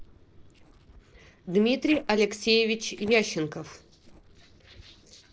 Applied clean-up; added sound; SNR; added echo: neural separator model SepFormer DNS4.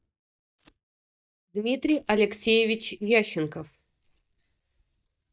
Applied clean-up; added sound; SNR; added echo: neural mask model DeepFilterNet 3.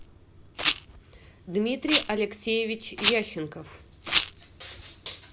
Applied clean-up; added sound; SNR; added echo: none; Rattle; -1 dB; none.